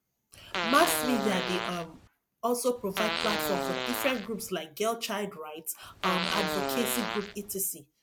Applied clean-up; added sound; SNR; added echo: none; Fart; 1 dB; none.